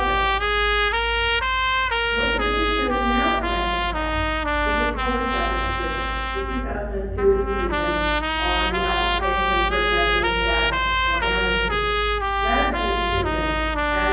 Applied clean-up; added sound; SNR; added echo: none; Trumpet; -3 dB; reverberation time 1.3 s.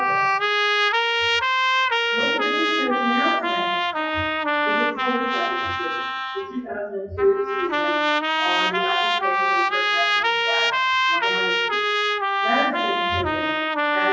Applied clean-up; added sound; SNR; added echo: classical method WPE with log-MMSE.